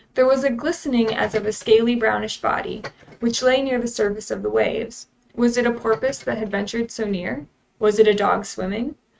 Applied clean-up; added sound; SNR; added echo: neural mask model RNNoise.